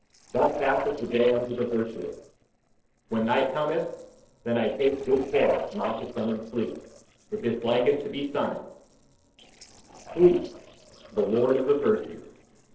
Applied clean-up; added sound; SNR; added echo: neural separator model SepFormer DNS4.